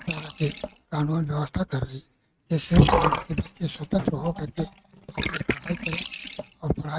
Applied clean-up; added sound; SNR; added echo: neural mask model RNNoise.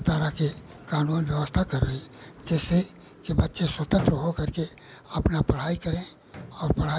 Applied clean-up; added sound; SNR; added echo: none; none; none; none.